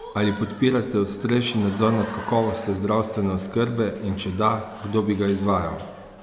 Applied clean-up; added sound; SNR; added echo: none; Applause / Crowd; 18 dB; none.